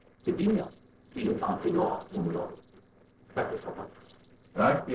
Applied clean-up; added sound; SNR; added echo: neural separator model SepFormer DNS4.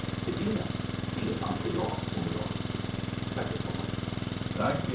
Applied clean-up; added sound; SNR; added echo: none; Engine; -3 dB; reverberation time 0.7 s.